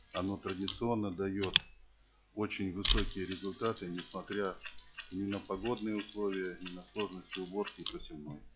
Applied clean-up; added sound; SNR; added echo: classical method log-MMSE.